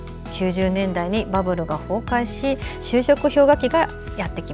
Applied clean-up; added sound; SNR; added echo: none; none; none; none.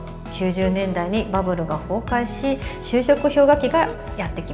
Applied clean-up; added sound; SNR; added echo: none; Wind instrument, woodwind instrument; 18 dB; reverberation time 2.9 s.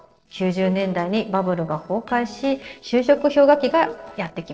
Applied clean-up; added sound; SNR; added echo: neural separator model SepFormer DNS4.